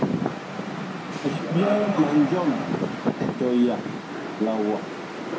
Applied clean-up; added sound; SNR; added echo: none; Rain; 3 dB; reverberation time 0.2 s.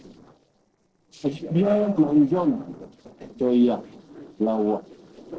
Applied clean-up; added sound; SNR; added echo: neural separator model SepFormer DNS4.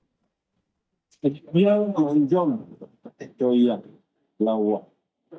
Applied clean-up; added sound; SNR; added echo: neural mask model DeepFilterNet 3.